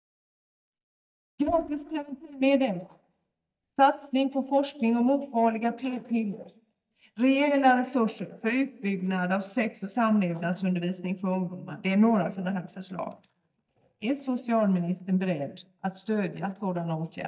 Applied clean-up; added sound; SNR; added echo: neural mask model DeepFilterNet 3.